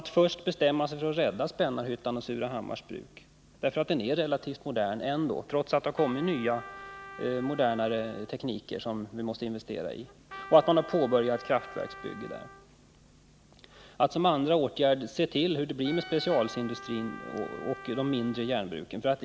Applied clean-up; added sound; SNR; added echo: none; Wind instrument, woodwind instrument + Trumpet; 16 dB; none.